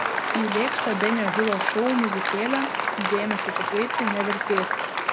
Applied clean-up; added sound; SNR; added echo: none; Applause; -1 dB; none.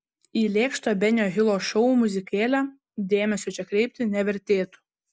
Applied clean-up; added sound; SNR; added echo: none; none; none; none.